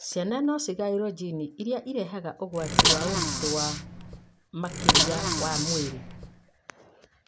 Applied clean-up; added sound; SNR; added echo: none; Bicycle; -5 dB; none.